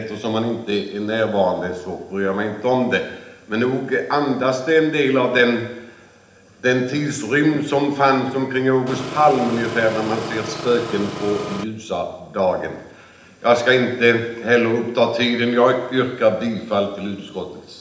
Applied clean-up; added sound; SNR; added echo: none; Engine; 9 dB; reverberation time 0.8 s.